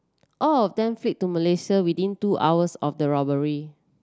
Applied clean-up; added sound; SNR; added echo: none; none; none; none.